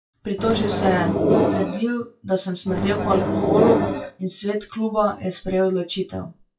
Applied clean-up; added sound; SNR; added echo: classical method WPE with log-MMSE.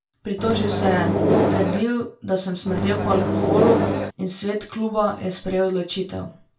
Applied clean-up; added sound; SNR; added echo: none; Microwave oven; -4 dB; reverberation time 0.2 s.